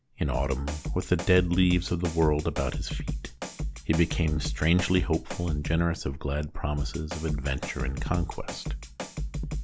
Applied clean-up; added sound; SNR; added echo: none; Drum kit; 6 dB; none.